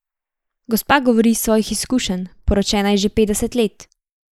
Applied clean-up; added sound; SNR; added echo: neural mask model Resemble Enhance denoiser.